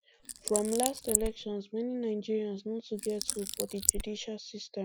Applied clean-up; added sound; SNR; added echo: neural mask model Resemble Enhance denoiser.